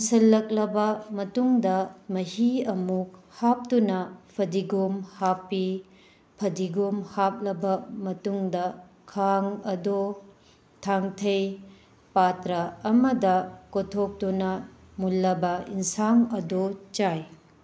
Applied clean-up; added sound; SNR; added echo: none; none; none; none.